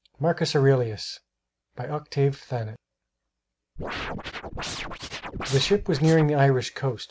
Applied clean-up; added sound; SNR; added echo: none; Scratching (performance technique); 8 dB; none.